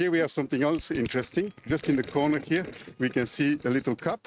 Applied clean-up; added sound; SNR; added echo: neural mask model RNNoise.